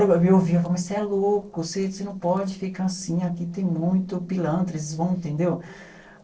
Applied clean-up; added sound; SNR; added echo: neural separator model SepFormer DNS4.